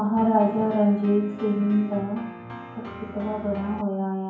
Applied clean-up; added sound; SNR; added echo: none; Piano; 15 dB; reverberation time 0.9 s.